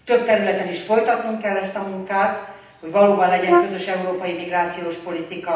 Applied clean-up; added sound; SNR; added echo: none; Brass instrument; 1 dB; reverberation time 0.9 s.